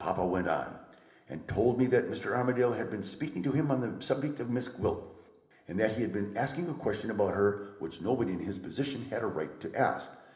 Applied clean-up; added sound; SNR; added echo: none; none; none; reverberation time 1.1 s.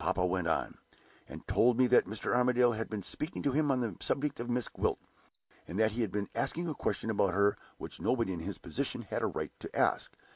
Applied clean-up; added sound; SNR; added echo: none; none; none; none.